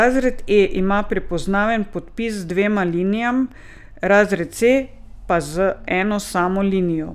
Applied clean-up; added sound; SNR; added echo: none; none; none; none.